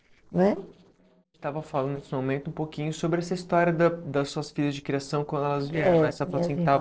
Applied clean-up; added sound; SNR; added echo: neural separator model SepFormer DNS4.